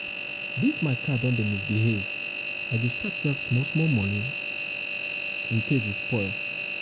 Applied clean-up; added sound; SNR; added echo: none; Engine; 3 dB; none.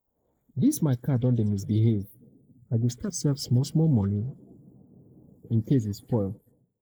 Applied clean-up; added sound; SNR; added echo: neural mask model Resemble Enhance denoiser.